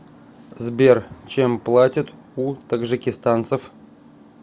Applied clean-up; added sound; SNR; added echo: none; none; none; none.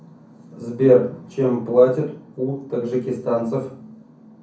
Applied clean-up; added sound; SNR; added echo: none; none; none; reverberation time 0.6 s.